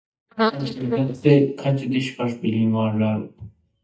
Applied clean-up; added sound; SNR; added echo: neural mask model DeepFilterNet 3.